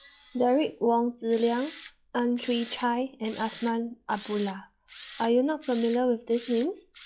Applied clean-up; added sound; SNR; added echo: classical method log-MMSE.